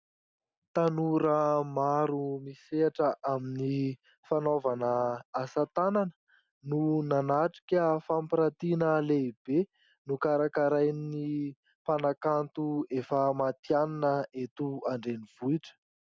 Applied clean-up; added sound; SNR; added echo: none; none; none; none.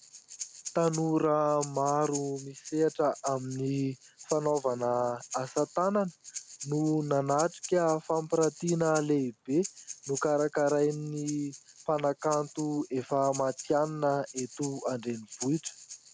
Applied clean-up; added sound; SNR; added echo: none; Breathing; 15 dB; none.